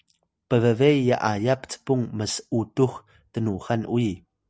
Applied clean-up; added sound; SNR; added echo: none; none; none; none.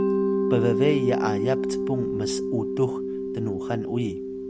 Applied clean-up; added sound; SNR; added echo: none; Mallet percussion; -2 dB; none.